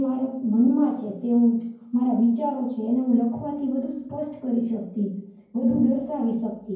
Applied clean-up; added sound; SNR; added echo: none; none; none; reverberation time 0.9 s.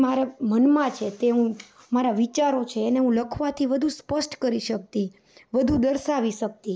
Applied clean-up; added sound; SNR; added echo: none; none; none; none.